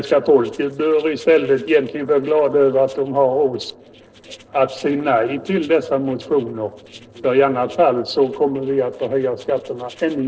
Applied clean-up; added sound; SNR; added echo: neural separator model SepFormer DNS4.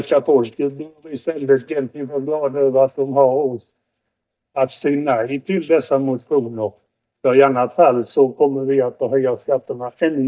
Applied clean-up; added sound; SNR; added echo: neural mask model DeepFilterNet 3.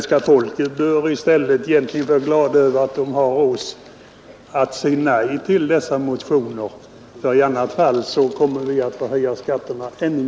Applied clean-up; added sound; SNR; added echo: none; none; none; none.